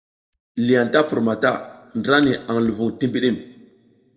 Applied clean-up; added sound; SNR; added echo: neural mask model DeepFilterNet 3.